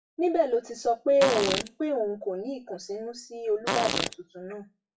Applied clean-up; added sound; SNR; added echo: classical method WPE with log-MMSE.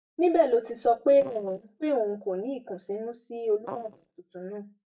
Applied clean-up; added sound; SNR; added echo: neural mask model DeepFilterNet 3.